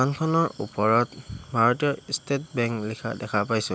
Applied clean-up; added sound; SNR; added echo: none; none; none; none.